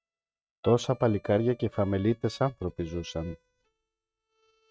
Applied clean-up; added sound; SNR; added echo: neural mask model RNNoise.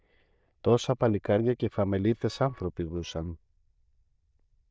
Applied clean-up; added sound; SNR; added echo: neural diffusion model UNIVERSE++.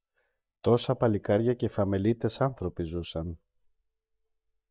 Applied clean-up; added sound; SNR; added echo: neural mask model DeepFilterNet 3.